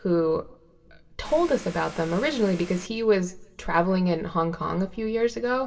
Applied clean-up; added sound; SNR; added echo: none; Vehicle; 17 dB; reverberation time 0.7 s.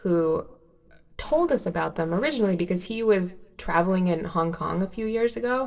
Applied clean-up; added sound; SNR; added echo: neural separator model SepFormer DNS4.